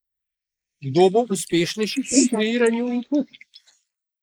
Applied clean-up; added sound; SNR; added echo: neural mask model Resemble Enhance denoiser.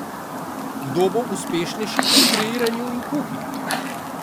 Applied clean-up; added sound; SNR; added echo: none; Chirp, tweet; -2 dB; none.